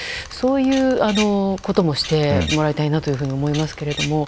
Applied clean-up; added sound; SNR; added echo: none; Bird vocalization, bird call, bird song; 13 dB; none.